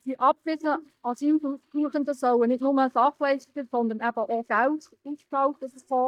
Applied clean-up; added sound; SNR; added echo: neural mask model DeepFilterNet 3.